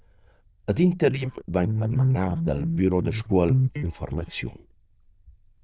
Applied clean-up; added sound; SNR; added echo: neural diffusion model UNIVERSE++.